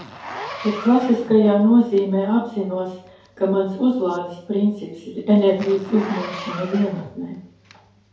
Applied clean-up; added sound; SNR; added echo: none; Zipper (clothing); 17 dB; reverberation time 2.3 s.